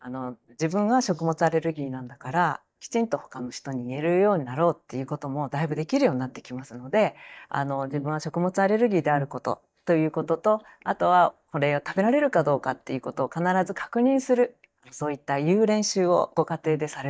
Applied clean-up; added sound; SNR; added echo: neural mask model DeepFilterNet 3.